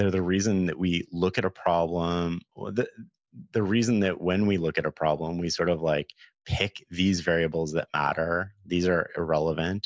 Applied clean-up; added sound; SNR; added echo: none; none; none; none.